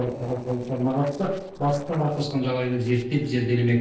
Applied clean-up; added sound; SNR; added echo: neural separator model SepFormer DNS4.